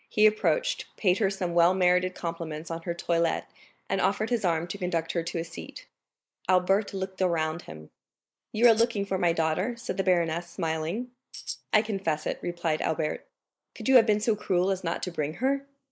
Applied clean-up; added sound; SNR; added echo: neural mask model Resemble Enhance denoiser.